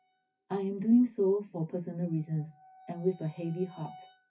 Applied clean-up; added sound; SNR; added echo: classical method WPE with log-MMSE.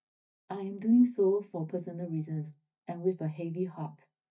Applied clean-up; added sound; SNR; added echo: neural mask model DeepFilterNet 3.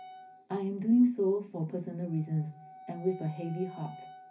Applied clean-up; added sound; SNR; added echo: none; Wind instrument, woodwind instrument; 20 dB; reverberation time 0.4 s.